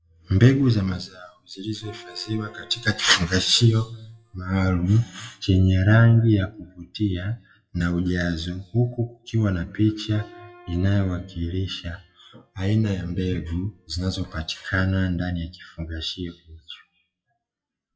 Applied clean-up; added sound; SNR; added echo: classical method WPE with log-MMSE.